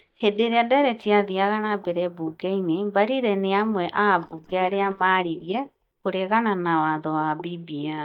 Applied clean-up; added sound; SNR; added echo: neural mask model DeepFilterNet 3.